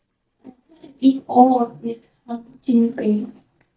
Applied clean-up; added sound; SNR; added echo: neural mask model DeepFilterNet 3.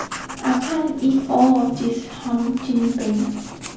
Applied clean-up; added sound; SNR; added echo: none; Writing; 15 dB; reverberation time 0.7 s.